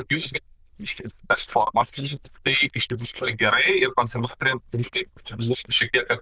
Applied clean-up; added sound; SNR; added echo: neural diffusion model UNIVERSE++.